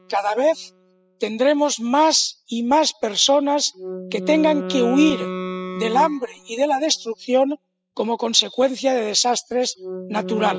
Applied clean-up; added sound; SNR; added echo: classical method spectral subtraction.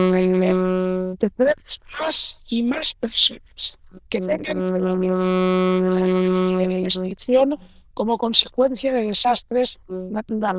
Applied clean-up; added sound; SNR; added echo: neural diffusion model UNIVERSE++.